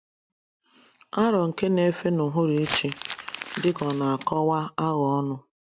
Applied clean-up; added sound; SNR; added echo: none; Crumpling, crinkling; 9 dB; none.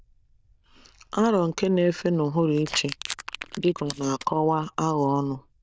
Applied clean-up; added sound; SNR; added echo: neural diffusion model UNIVERSE++.